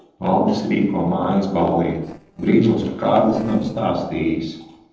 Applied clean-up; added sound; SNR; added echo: neural separator model SepFormer DNS4.